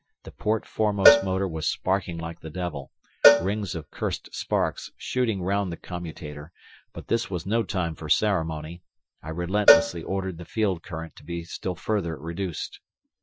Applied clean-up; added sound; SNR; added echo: classical method Wiener filter.